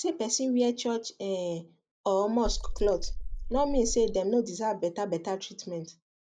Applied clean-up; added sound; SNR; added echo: neural mask model Resemble Enhance denoiser.